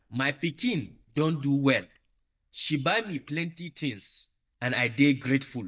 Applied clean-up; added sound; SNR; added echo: neural mask model DeepFilterNet 3.